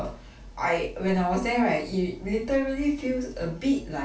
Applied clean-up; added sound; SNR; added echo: none; none; none; reverberation time 0.3 s.